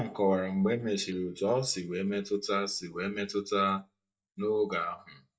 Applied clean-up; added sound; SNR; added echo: neural mask model DeepFilterNet 3.